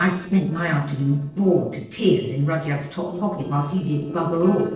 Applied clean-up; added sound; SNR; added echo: neural separator model SepFormer DNS4.